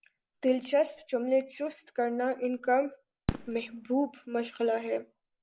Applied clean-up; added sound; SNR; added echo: none; Fireworks; 14 dB; none.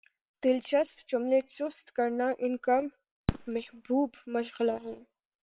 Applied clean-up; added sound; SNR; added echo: neural separator model SepFormer WHAM!.